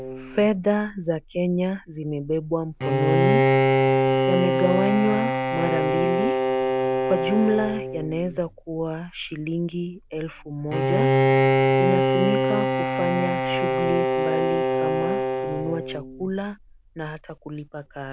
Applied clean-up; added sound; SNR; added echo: none; Bowed string instrument; -3 dB; none.